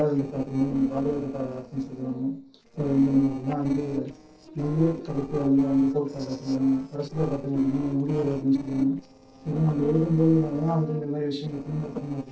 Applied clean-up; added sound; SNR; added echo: neural separator model SepFormer DNS4.